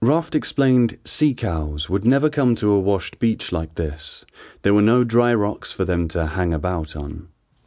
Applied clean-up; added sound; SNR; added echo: none; none; none; none.